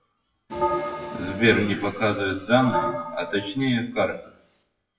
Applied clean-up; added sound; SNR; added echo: classical method WPE with log-MMSE.